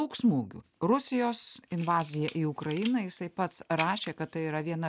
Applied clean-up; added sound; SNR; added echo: none; Camera; 15 dB; none.